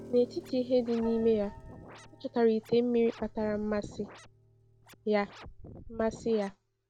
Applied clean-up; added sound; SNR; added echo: none; Piano + Scratching (performance technique); 18 dB; none.